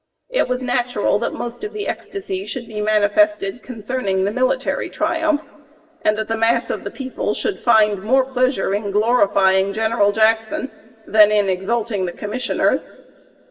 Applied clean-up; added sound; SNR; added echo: none; none; none; reverberation time 3.0 s.